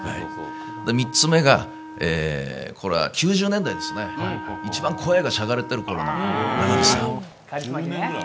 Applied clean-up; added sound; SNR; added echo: none; Wind instrument, woodwind instrument; 13 dB; none.